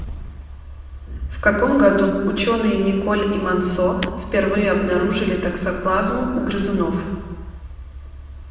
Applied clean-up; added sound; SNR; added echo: none; Shatter; 16 dB; reverberation time 1.6 s.